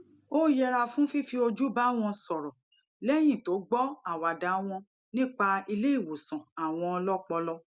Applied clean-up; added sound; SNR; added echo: none; none; none; none.